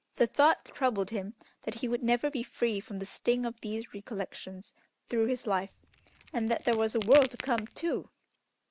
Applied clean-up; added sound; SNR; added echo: none; Crack; 13 dB; none.